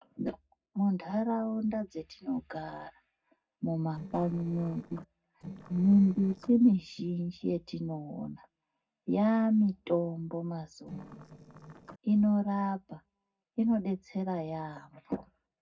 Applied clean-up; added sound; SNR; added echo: neural separator model SepFormer DNS4.